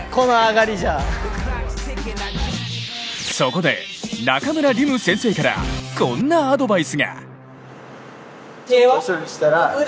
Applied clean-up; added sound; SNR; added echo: none; none; none; none.